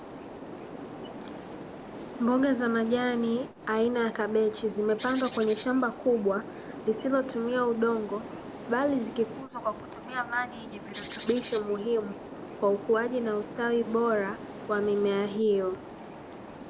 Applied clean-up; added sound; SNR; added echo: none; Bird; 12 dB; none.